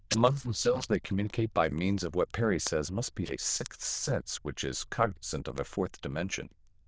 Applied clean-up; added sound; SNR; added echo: neural diffusion model UNIVERSE++.